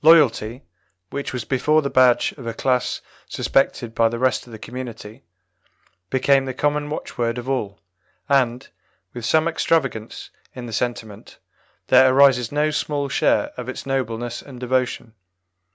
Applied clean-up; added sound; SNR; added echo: none; none; none; none.